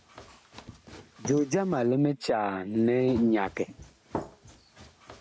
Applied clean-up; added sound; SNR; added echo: none; Run; 16 dB; none.